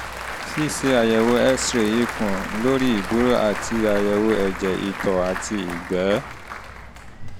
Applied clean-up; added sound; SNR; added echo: none; Applause / Crowd; 8 dB; none.